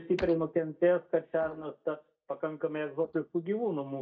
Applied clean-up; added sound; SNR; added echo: neural mask model DeepFilterNet 3.